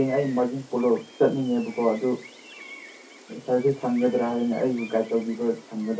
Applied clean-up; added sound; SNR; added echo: none; Gull, seagull; 20 dB; reverberation time 0.3 s.